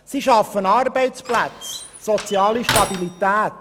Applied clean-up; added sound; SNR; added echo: none; Slam; 8 dB; none.